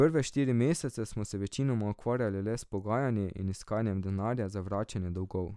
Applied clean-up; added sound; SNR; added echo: none; none; none; none.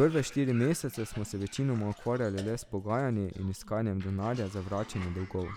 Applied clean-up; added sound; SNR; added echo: none; Cough; 19 dB; none.